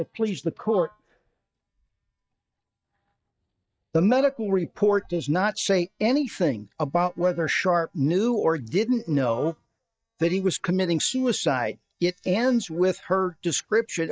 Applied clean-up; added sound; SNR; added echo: neural mask model DeepFilterNet 3.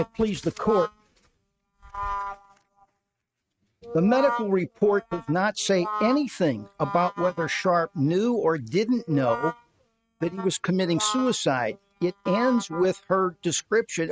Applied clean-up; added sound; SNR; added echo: neural mask model RNNoise.